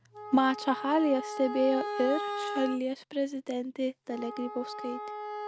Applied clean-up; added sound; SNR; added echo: none; Wind instrument, woodwind instrument; 8 dB; none.